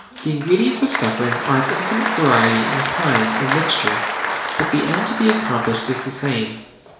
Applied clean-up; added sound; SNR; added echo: none; Applause; 3 dB; reverberation time 0.7 s.